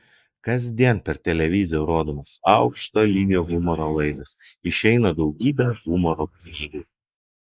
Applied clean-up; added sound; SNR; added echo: neural mask model Resemble Enhance denoiser.